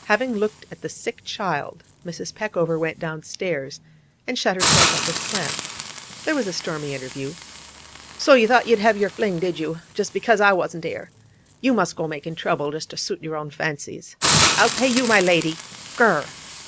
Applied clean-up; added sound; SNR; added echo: none; Hiss; 5 dB; none.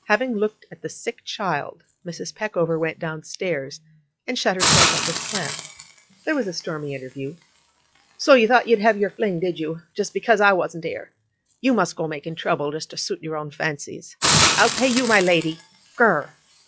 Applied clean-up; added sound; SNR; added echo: classical method log-MMSE.